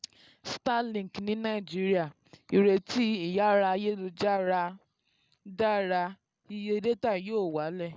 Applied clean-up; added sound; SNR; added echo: none; none; none; none.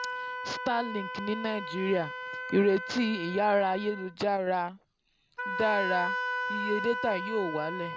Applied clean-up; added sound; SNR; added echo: none; Wind instrument, woodwind instrument; 5 dB; none.